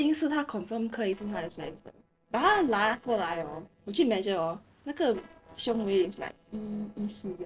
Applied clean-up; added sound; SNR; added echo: neural separator model SepFormer DNS4.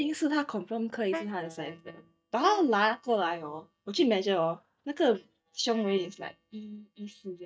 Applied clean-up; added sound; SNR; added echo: neural mask model DeepFilterNet 3.